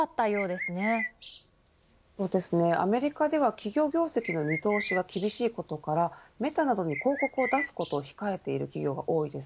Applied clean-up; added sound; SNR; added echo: none; Bird; 11 dB; none.